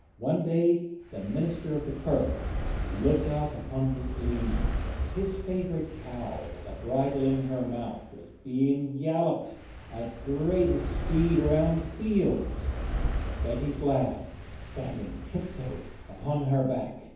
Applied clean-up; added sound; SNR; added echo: none; Fire; 5 dB; reverberation time 0.9 s.